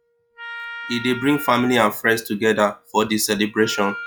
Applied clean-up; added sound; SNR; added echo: classical method log-MMSE.